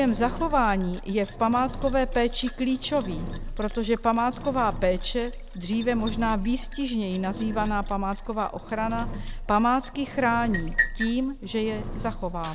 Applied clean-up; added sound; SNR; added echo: none; Liquid + Engine; 6 dB; none.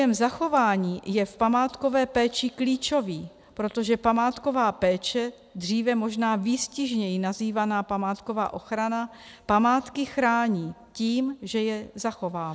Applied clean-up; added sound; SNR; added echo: none; none; none; none.